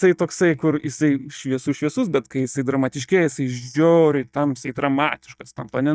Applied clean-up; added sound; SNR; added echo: neural mask model DeepFilterNet 3.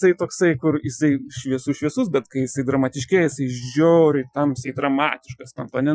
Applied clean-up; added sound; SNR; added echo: classical method Wiener filter.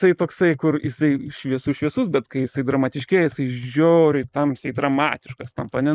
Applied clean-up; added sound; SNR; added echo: neural mask model Resemble Enhance denoiser.